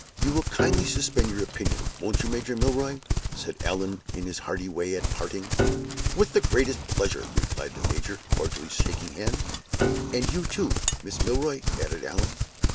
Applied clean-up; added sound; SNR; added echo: none; Piano + Livestock, farm animals, working animals; -2 dB; none.